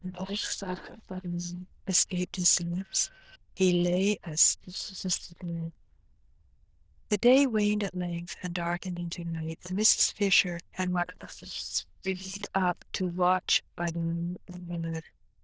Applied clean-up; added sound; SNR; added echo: neural diffusion model UNIVERSE++.